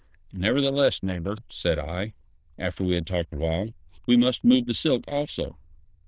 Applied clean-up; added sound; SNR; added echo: neural diffusion model UNIVERSE++.